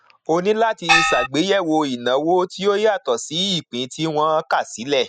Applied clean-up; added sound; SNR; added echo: classical method spectral subtraction.